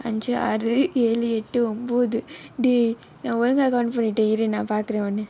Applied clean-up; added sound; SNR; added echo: none; none; none; none.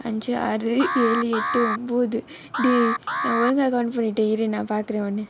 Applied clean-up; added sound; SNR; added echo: none; Alarm; 5 dB; none.